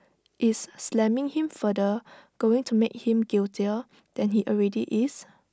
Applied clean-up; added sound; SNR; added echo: none; none; none; none.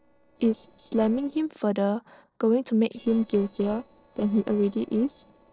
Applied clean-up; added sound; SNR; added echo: neural separator model SepFormer DNS4.